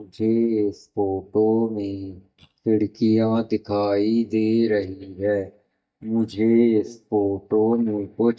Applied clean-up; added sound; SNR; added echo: neural mask model DeepFilterNet 3.